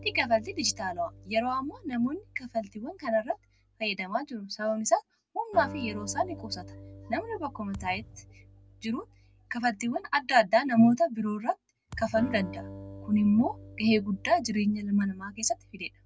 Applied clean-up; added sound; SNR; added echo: none; Thump, thud + Acoustic guitar; 17 dB; none.